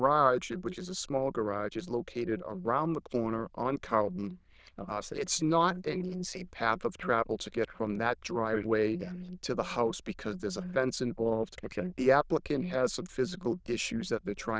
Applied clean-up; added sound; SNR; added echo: neural diffusion model UNIVERSE++.